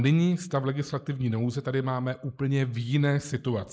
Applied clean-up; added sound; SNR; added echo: neural mask model Resemble Enhance denoiser.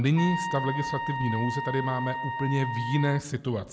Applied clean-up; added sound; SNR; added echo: none; Trumpet; 5 dB; none.